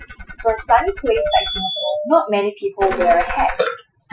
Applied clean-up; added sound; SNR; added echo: classical method Wiener filter.